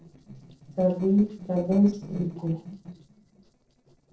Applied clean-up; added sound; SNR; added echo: neural separator model SepFormer DNS4.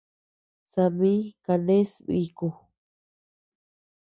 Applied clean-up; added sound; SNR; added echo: none; none; none; none.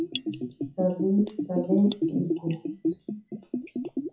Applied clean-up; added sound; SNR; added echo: classical method WPE with log-MMSE.